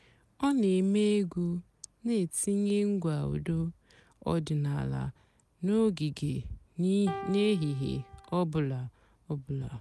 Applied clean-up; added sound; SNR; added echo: none; Piano; 12 dB; none.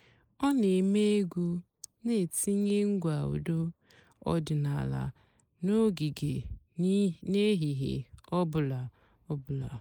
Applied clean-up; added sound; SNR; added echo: neural mask model Resemble Enhance denoiser.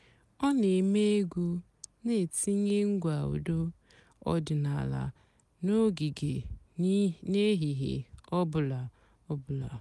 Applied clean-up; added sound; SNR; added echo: none; none; none; none.